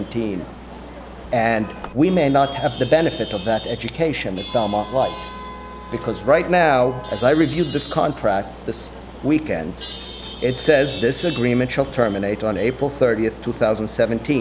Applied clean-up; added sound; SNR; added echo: none; Chatter / Traffic noise, roadway noise / Vehicle horn, car horn, honking / Engine; 16 dB; none.